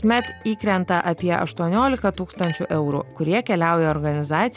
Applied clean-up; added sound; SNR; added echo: none; Chink, clink; 17 dB; none.